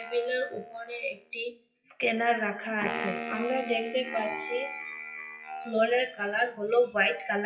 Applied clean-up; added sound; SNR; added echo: classical method WPE with log-MMSE.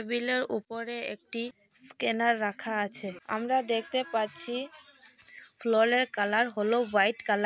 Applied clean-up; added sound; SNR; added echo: none; none; none; none.